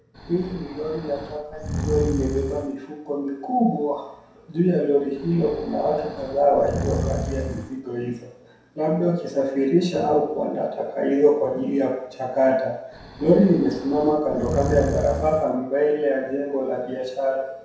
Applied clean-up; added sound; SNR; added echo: none; Breathing; 7 dB; reverberation time 0.7 s.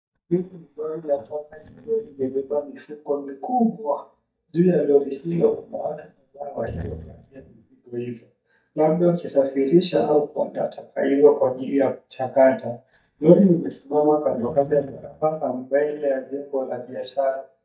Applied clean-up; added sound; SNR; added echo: neural mask model DeepFilterNet 3.